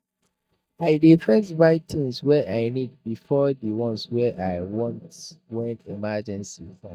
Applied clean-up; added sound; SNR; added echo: neural mask model DeepFilterNet 3.